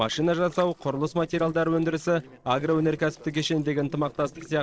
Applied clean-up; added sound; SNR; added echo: neural separator model SepFormer DNS4.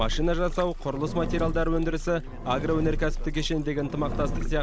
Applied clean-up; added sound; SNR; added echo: none; Engine; 1 dB; none.